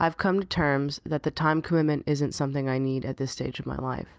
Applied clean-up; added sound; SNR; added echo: none; none; none; none.